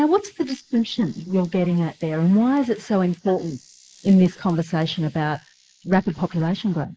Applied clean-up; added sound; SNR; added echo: neural mask model Resemble Enhance denoiser.